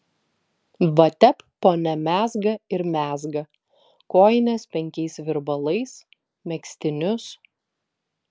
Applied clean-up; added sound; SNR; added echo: none; none; none; none.